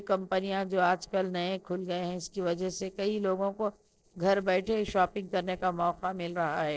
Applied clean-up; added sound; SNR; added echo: neural separator model SepFormer DNS4.